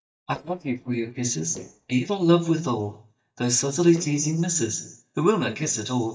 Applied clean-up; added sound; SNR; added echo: neural mask model DeepFilterNet 3.